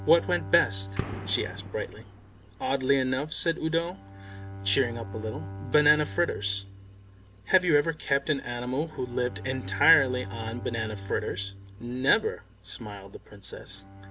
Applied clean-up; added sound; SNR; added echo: none; Gunshot, gunfire + Bowed string instrument; 12 dB; none.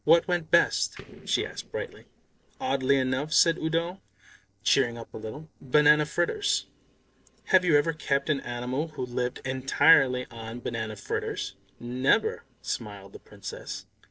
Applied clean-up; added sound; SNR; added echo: neural separator model SepFormer DNS4.